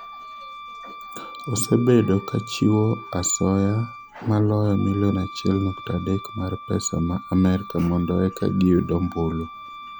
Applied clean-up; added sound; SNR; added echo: none; Wind instrument, woodwind instrument; 16 dB; none.